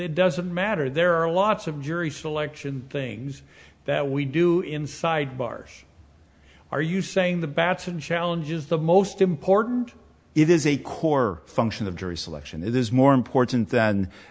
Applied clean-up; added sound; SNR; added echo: none; none; none; none.